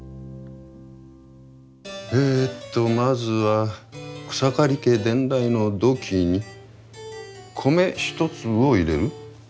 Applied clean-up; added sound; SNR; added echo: none; none; none; none.